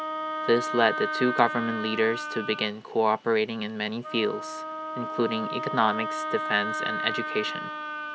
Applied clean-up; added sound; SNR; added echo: none; Wind instrument, woodwind instrument; 5 dB; none.